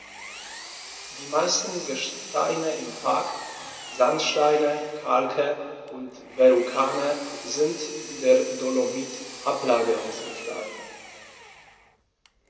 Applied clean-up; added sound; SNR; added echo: none; Power tool; 15 dB; reverberation time 2.4 s.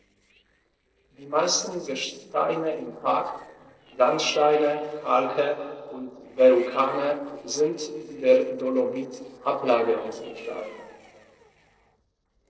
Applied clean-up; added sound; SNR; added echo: neural separator model SepFormer DNS4.